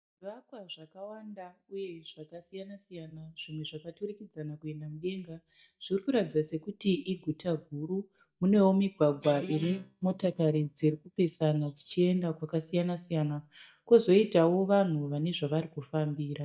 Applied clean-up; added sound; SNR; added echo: neural mask model DeepFilterNet 3.